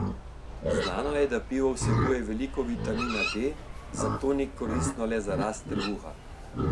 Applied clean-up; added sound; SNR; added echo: none; Livestock, farm animals, working animals; 1 dB; none.